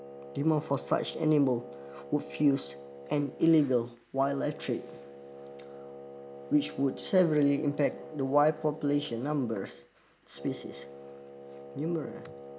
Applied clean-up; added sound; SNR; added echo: none; Wind instrument, woodwind instrument; 15 dB; none.